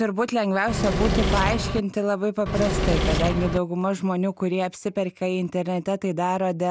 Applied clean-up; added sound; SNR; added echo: none; Engine / Mechanisms; -1 dB; none.